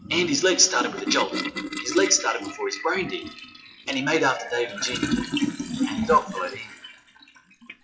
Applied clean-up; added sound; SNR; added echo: classical method WPE with log-MMSE.